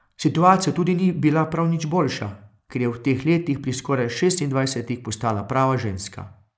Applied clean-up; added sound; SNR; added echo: neural mask model Resemble Enhance denoiser.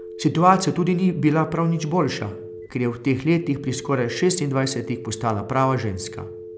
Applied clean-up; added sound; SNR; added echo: none; Telephone; 15 dB; none.